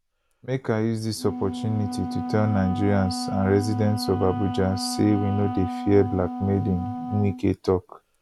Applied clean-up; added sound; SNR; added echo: none; Wind instrument, woodwind instrument; 7 dB; none.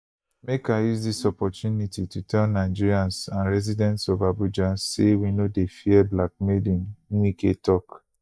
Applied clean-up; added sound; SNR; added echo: neural mask model DeepFilterNet 3.